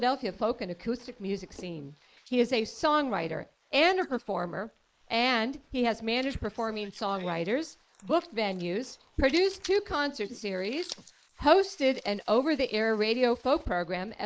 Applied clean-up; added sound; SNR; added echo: neural mask model Resemble Enhance denoiser.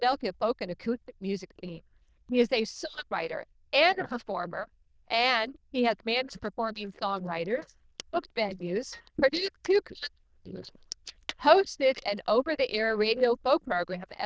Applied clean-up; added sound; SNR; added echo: neural diffusion model UNIVERSE++.